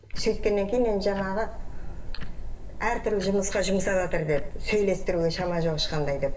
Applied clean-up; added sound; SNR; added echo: none; Tick-tock; 4 dB; reverberation time 0.6 s.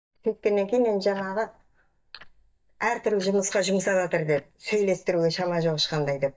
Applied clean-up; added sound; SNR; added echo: neural mask model DeepFilterNet 3.